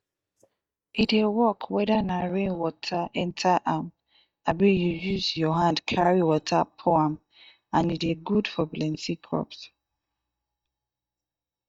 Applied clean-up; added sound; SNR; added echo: neural mask model DeepFilterNet 3.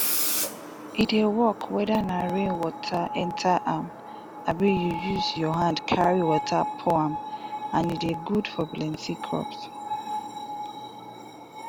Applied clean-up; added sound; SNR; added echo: none; Screech; 6 dB; none.